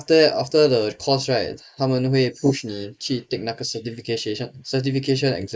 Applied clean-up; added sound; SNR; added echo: neural mask model Resemble Enhance denoiser.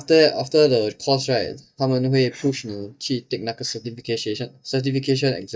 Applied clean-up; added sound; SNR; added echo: neural mask model DeepFilterNet 3.